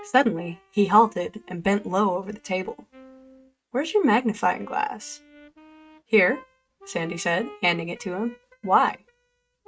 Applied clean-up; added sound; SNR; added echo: neural mask model RNNoise.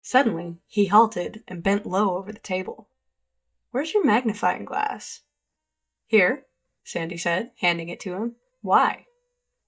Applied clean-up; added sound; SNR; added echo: neural mask model DeepFilterNet 3.